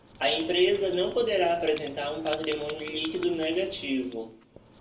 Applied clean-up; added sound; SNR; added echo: none; Writing; 15 dB; reverberation time 0.2 s.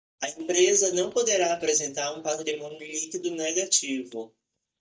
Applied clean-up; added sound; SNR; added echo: neural mask model DeepFilterNet 3.